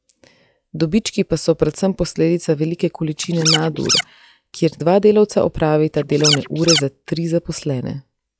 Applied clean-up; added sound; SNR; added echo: classical method log-MMSE.